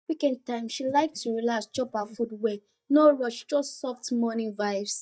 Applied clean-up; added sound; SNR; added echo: neural mask model DeepFilterNet 3.